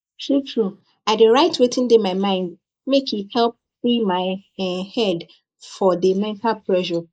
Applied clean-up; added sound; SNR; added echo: neural mask model Resemble Enhance denoiser.